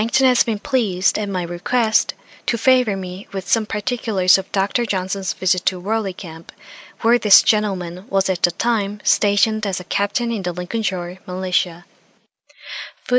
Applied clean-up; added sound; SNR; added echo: none; none; none; none.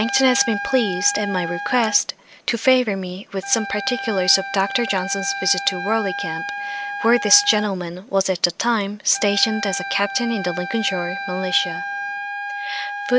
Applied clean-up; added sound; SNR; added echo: none; Wind instrument, woodwind instrument; 7 dB; none.